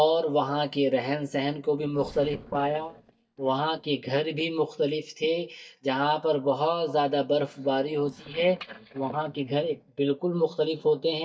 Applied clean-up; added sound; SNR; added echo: neural mask model DeepFilterNet 3.